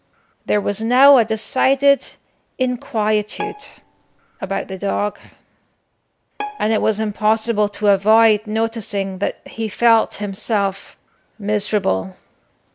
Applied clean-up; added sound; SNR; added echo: none; Bowed string instrument; 15 dB; none.